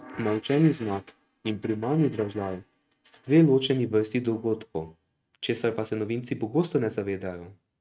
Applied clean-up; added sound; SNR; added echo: neural mask model RNNoise.